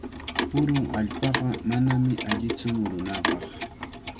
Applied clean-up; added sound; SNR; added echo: none; Clock; 4 dB; none.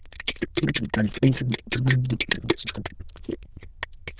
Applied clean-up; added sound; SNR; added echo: neural diffusion model UNIVERSE++.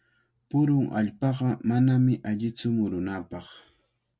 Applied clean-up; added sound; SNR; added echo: none; none; none; none.